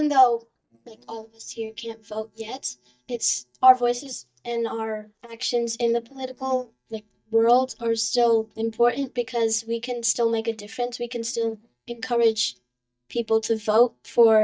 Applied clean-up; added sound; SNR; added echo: neural mask model DeepFilterNet 3.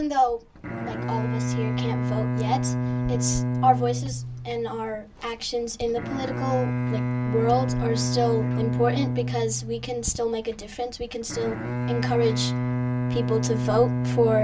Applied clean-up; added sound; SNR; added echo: none; Bowed string instrument; 0 dB; none.